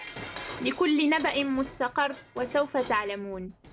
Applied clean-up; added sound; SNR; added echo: none; Dishes, pots, and pans; 15 dB; none.